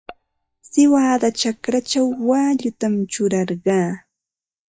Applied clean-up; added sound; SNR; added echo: neural mask model DeepFilterNet 3.